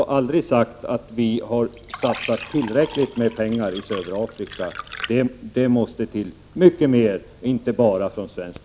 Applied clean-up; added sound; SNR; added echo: none; Fill (with liquid); 13 dB; none.